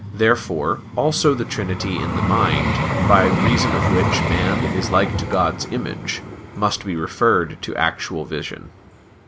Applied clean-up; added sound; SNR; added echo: none; Vehicle; 2 dB; none.